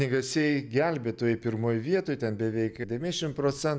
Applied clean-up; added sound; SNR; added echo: none; none; none; none.